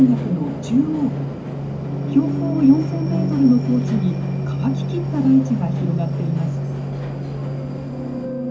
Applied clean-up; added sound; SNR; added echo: none; Subway, metro, underground; 15 dB; reverberation time 0.3 s.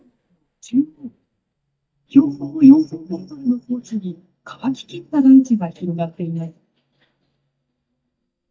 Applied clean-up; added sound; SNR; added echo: neural mask model DeepFilterNet 3.